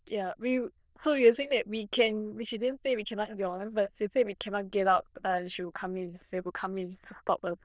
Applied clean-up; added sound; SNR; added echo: neural diffusion model UNIVERSE++.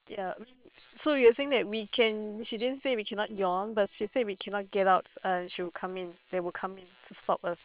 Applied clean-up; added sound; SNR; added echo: neural separator model SepFormer WHAM!.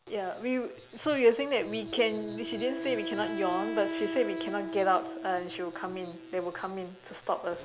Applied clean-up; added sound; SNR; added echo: none; Wind instrument, woodwind instrument; 8 dB; none.